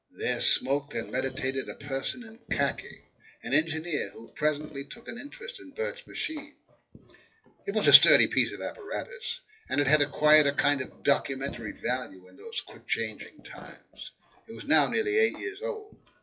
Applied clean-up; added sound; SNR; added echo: classical method WPE with log-MMSE.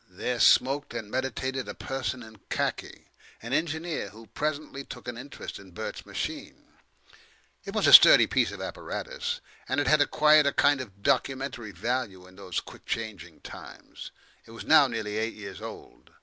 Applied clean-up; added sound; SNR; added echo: none; none; none; none.